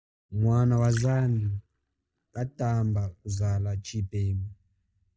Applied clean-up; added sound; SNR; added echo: neural mask model DeepFilterNet 3.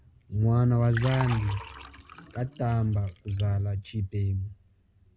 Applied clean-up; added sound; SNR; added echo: none; Liquid; 17 dB; none.